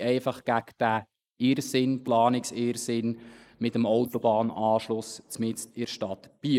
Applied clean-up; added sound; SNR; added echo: neural mask model Resemble Enhance denoiser.